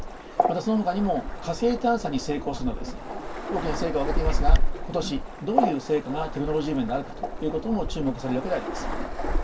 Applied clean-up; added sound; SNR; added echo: none; Waves, surf; -2 dB; reverberation time 0.1 s.